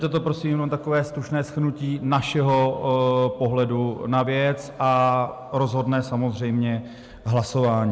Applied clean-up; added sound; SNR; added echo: none; none; none; none.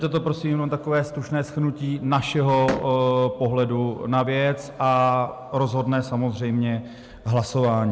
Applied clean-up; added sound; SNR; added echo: none; Slam; 11 dB; none.